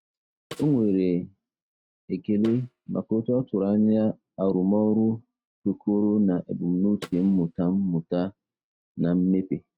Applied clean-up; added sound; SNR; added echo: neural mask model RNNoise.